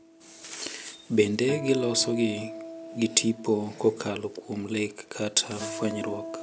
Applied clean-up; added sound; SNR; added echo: none; Acoustic guitar; 14 dB; none.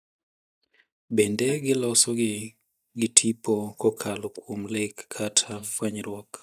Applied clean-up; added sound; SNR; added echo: neural mask model DeepFilterNet 3.